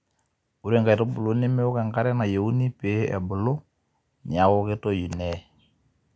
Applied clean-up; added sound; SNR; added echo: none; none; none; none.